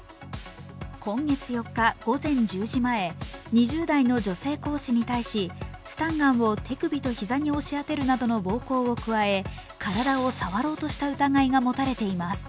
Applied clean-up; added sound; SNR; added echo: none; none; none; none.